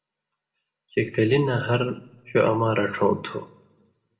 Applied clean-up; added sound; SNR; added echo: none; none; none; reverberation time 0.4 s.